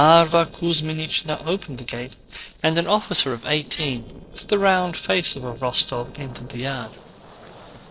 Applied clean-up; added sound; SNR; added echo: neural separator model SepFormer DNS4.